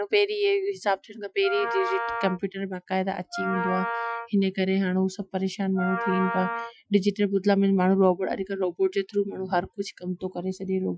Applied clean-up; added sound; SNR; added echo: classical method Wiener filter.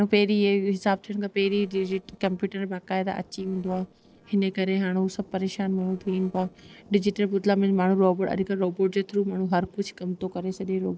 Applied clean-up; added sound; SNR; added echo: neural separator model SepFormer DNS4.